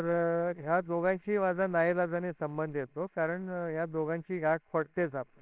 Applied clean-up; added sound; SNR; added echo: neural separator model SepFormer WHAMR!.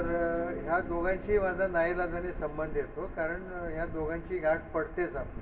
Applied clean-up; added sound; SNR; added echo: none; Guitar; 16 dB; reverberation time 1.7 s.